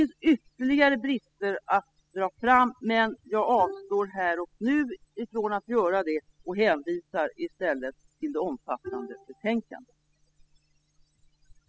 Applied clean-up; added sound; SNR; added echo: classical method spectral subtraction.